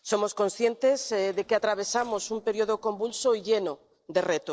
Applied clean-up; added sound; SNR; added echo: neural separator model SepFormer DNS4.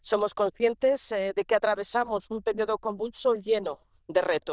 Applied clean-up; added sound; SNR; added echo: neural diffusion model UNIVERSE++.